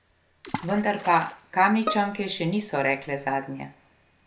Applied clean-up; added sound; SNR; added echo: none; Bowed string instrument + Water / Splash, splatter; 10 dB; none.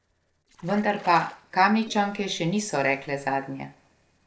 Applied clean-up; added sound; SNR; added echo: neural separator model SepFormer DNS4.